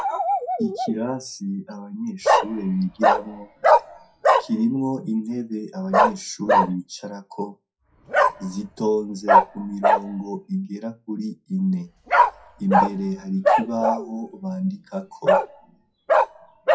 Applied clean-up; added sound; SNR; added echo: classical method WPE with log-MMSE.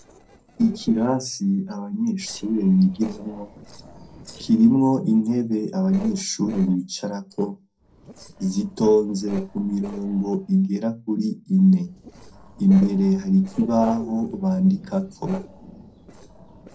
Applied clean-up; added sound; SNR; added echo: neural separator model SepFormer DNS4.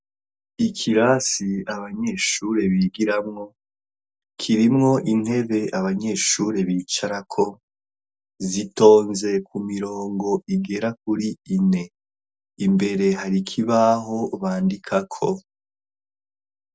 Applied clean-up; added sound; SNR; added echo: none; none; none; none.